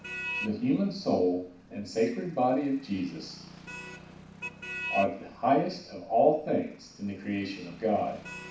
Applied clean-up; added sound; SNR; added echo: none; Motor vehicle (road); 13 dB; reverberation time 0.6 s.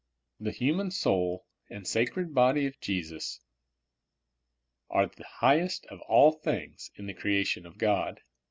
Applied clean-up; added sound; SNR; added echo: none; none; none; none.